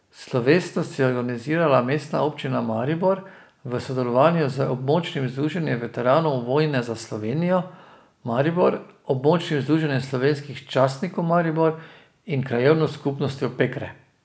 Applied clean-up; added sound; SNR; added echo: none; none; none; none.